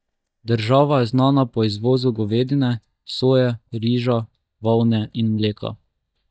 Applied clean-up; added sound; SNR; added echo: neural mask model DeepFilterNet 3.